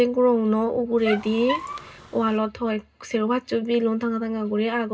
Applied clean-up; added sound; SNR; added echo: none; Squeak; 10 dB; reverberation time 0.2 s.